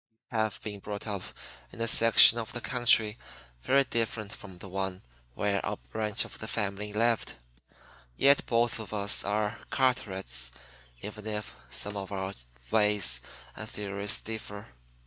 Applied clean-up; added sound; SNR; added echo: neural mask model DeepFilterNet 3.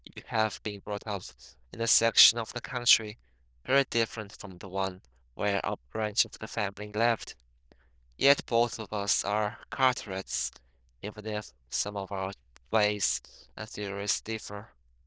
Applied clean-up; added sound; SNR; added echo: neural diffusion model UNIVERSE++.